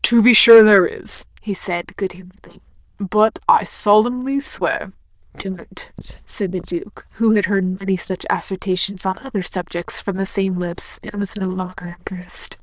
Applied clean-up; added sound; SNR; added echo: neural diffusion model UNIVERSE++.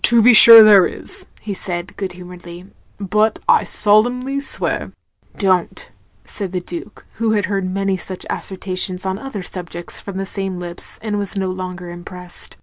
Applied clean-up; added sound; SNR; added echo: none; none; none; none.